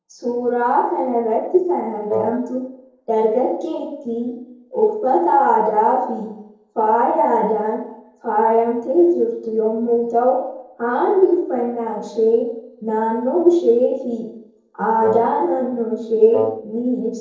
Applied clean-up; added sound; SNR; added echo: neural separator model SepFormer DNS4.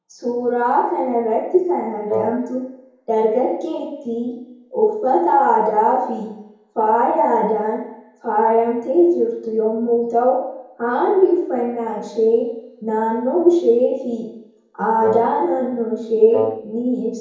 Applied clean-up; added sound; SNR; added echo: none; Wind instrument, woodwind instrument; 5 dB; reverberation time 0.9 s.